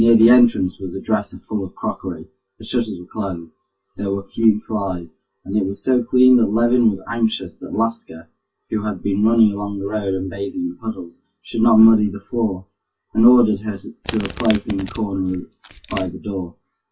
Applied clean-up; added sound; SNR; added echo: classical method WPE with log-MMSE.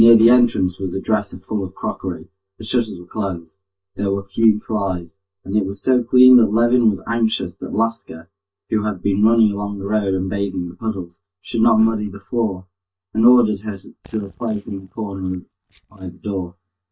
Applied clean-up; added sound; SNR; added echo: neural mask model DeepFilterNet 3.